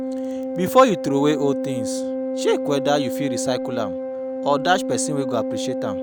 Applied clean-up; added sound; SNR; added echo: none; Organ; 3 dB; none.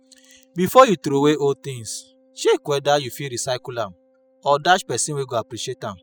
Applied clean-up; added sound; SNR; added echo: classical method spectral subtraction.